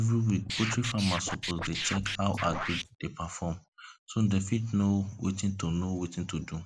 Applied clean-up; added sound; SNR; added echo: neural mask model Resemble Enhance denoiser.